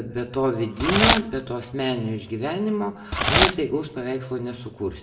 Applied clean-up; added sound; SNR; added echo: none; Packing tape, duct tape / Tearing; 0 dB; reverberation time 0.7 s.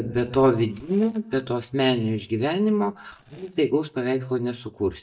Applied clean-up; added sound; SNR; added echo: neural mask model DeepFilterNet 3.